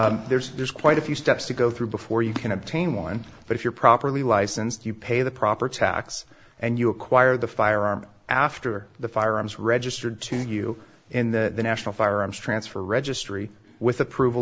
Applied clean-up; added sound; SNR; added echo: none; none; none; none.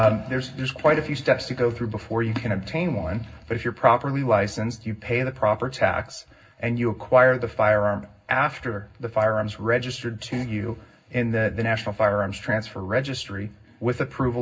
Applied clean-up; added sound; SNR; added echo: none; none; none; reverberation time 0.4 s.